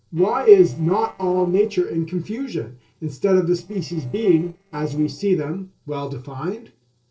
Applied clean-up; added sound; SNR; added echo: neural separator model SepFormer DNS4.